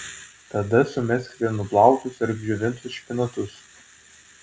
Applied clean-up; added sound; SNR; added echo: none; none; none; none.